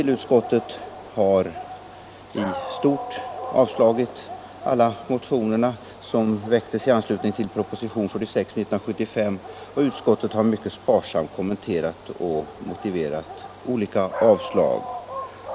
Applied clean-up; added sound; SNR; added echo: none; Dog; 13 dB; none.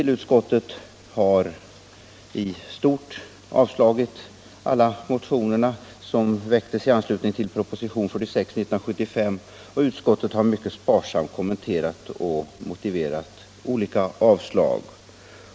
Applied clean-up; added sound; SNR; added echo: none; none; none; none.